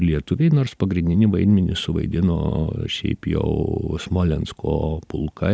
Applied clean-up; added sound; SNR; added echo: none; none; none; none.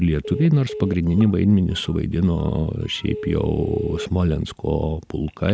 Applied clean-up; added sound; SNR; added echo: none; Telephone; 14 dB; none.